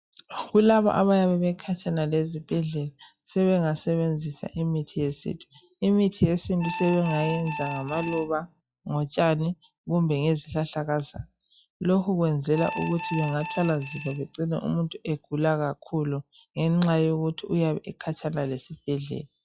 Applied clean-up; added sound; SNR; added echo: classical method log-MMSE.